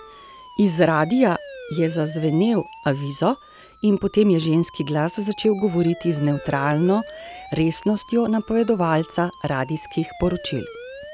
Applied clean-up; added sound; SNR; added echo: none; Siren; 18 dB; none.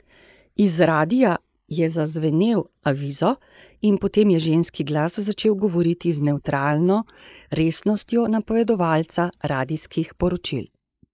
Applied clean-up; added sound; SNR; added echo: neural mask model Resemble Enhance denoiser.